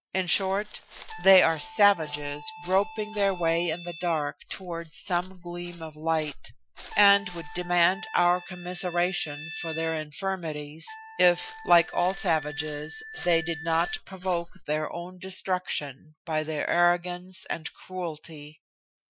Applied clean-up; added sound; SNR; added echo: classical method Wiener filter.